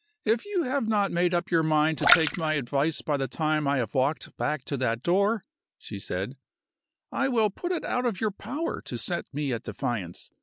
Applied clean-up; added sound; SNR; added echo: none; Splash, splatter; 2 dB; none.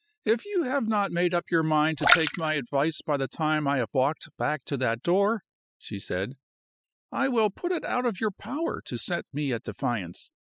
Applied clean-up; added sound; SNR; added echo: classical method spectral subtraction.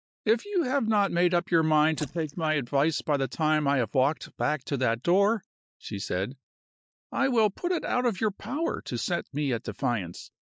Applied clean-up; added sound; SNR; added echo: neural mask model DeepFilterNet 3.